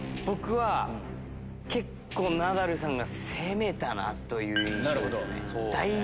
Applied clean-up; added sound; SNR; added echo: none; none; none; none.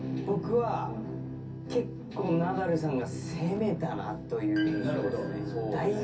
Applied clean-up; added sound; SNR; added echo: none; Mechanisms; 18 dB; reverberation time 0.3 s.